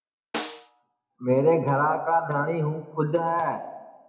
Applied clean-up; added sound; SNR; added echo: none; Snare drum; 13 dB; reverberation time 0.6 s.